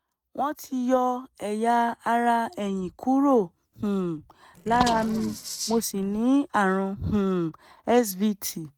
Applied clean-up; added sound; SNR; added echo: neural mask model RNNoise.